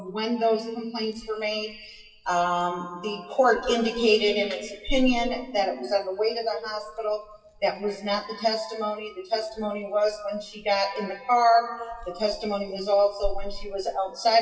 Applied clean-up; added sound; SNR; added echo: classical method WPE with log-MMSE.